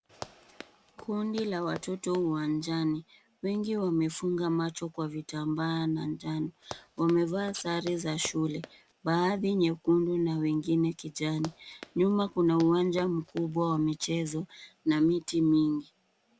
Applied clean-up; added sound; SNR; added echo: none; Run; 19 dB; none.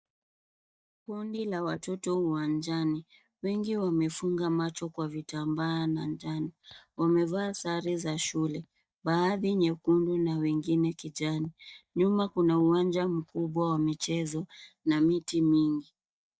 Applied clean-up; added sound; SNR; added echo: neural mask model DeepFilterNet 3.